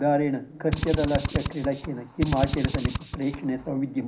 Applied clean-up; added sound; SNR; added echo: none; Drill; 2 dB; none.